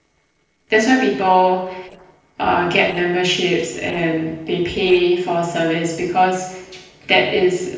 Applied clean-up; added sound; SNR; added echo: neural separator model SepFormer DNS4.